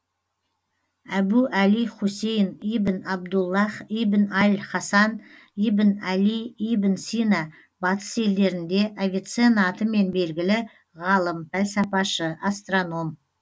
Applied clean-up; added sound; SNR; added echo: none; none; none; none.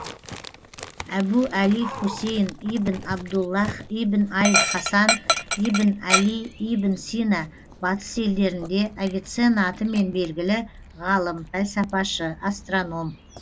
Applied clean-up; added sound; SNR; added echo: none; Dog; 7 dB; none.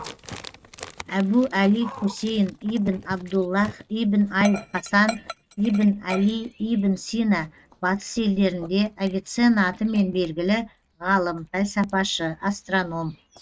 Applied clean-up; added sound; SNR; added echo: neural mask model RNNoise.